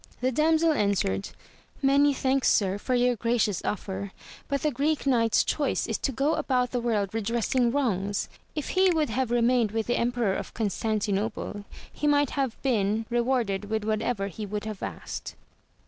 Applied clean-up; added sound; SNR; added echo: none; Finger snapping; 20 dB; none.